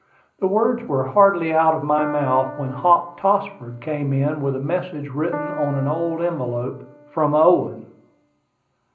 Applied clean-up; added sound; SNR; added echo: none; Piano; 14 dB; reverberation time 0.5 s.